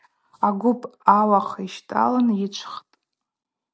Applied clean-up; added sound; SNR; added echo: none; none; none; none.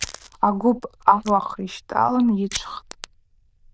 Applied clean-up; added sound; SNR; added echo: neural diffusion model UNIVERSE++.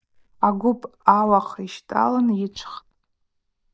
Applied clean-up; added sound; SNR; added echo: neural mask model DeepFilterNet 3.